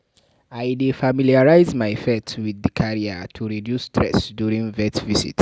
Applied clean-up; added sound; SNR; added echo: none; none; none; none.